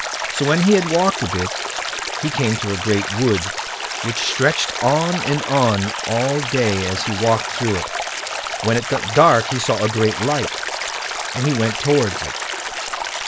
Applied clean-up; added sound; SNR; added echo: none; Stream; 5 dB; none.